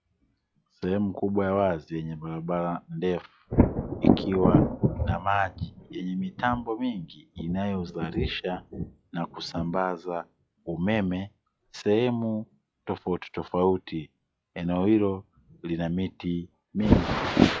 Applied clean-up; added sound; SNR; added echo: classical method log-MMSE.